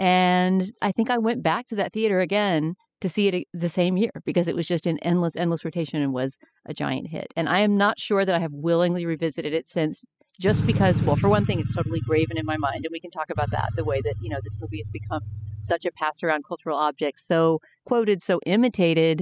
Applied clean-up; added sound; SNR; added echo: classical method spectral subtraction.